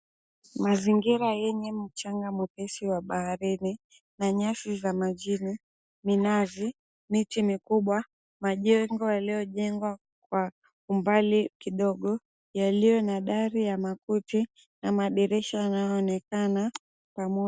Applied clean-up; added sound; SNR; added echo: none; none; none; none.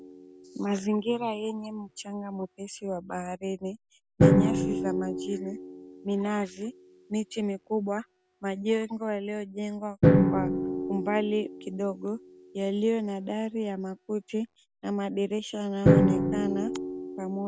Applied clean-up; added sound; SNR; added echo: none; Drum; -2 dB; none.